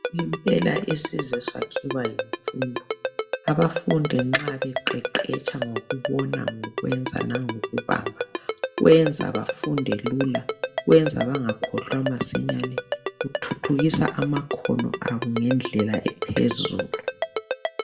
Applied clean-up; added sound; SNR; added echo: none; Ringtone; 5 dB; reverberation time 0.3 s.